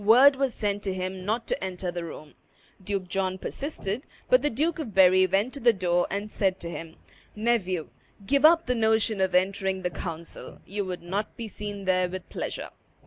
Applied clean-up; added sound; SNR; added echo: none; none; none; none.